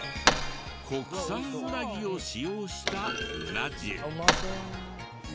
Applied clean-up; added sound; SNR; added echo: none; Thump, thud; -2 dB; none.